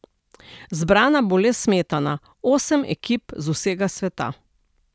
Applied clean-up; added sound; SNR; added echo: none; none; none; none.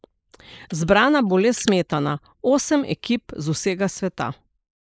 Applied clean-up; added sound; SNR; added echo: neural mask model Resemble Enhance denoiser.